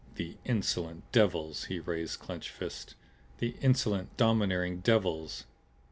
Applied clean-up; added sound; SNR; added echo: none; none; none; none.